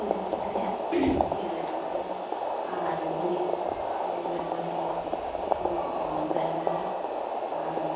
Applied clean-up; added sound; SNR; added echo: none; Boiling; -5 dB; reverberation time 0.7 s.